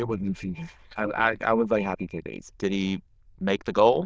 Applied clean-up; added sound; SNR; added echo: neural diffusion model UNIVERSE++.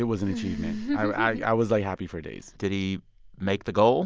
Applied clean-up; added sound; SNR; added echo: none; none; none; none.